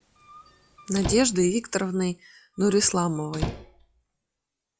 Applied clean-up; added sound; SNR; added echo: classical method log-MMSE.